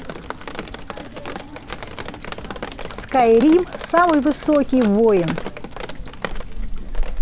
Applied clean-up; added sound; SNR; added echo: none; Drip; 6 dB; none.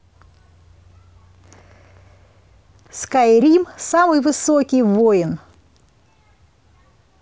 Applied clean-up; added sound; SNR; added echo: none; none; none; none.